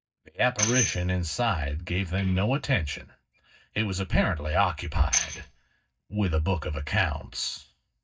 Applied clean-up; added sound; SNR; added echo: neural mask model DeepFilterNet 3.